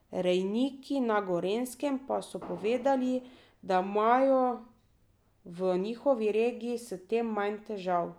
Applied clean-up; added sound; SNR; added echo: none; Fireworks; 19 dB; none.